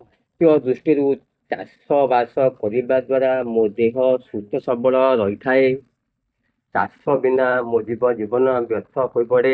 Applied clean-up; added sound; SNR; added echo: neural mask model DeepFilterNet 3.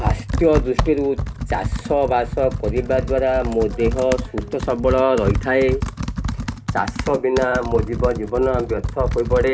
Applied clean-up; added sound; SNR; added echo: none; Computer keyboard; 4 dB; reverberation time 0.3 s.